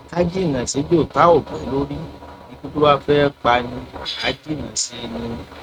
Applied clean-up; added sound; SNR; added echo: neural mask model RNNoise.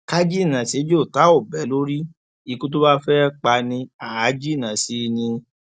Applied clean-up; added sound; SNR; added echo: none; none; none; none.